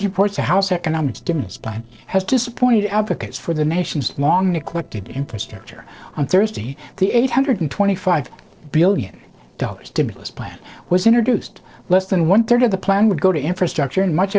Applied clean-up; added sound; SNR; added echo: neural separator model SepFormer DNS4.